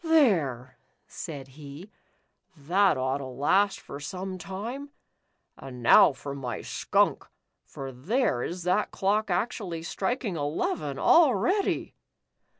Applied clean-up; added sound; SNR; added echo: none; none; none; none.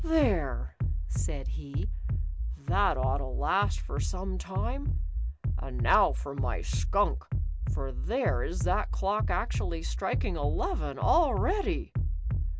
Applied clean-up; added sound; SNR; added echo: none; Bass drum; -2 dB; none.